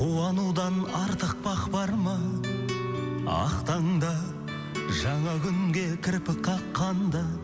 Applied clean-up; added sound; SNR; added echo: none; none; none; none.